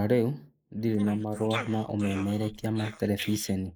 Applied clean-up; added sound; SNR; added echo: neural mask model Resemble Enhance denoiser.